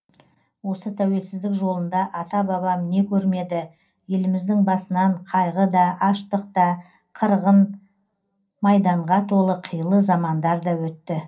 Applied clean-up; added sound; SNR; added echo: none; none; none; reverberation time 0.3 s.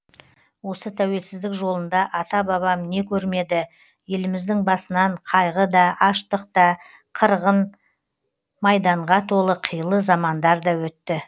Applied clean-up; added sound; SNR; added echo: none; none; none; none.